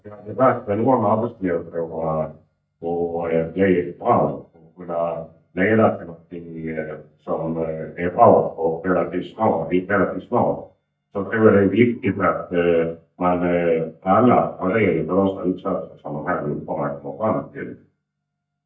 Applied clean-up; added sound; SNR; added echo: neural mask model DeepFilterNet 3.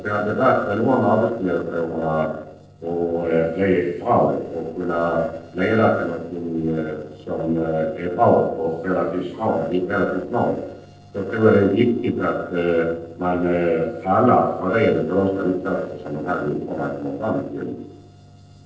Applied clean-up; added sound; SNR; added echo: neural separator model SepFormer DNS4.